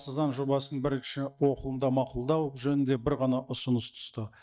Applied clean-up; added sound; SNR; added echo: neural mask model DeepFilterNet 3.